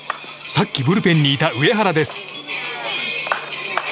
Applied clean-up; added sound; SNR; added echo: none; none; none; none.